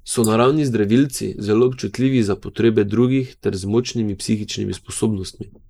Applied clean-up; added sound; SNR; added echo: neural mask model Resemble Enhance denoiser.